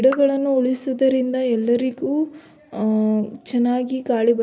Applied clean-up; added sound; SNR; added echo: none; none; none; none.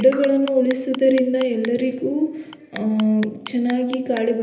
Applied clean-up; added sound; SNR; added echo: none; Clock; 18 dB; reverberation time 0.8 s.